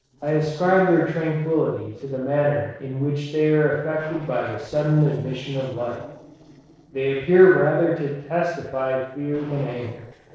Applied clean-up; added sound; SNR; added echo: neural separator model SepFormer DNS4.